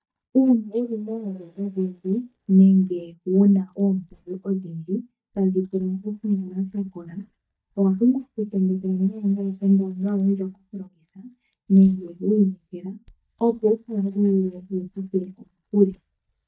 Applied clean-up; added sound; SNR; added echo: neural mask model DeepFilterNet 3.